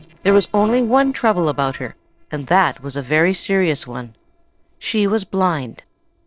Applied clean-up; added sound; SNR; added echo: neural separator model SepFormer DNS4.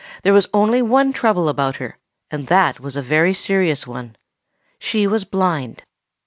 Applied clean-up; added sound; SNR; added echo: none; none; none; none.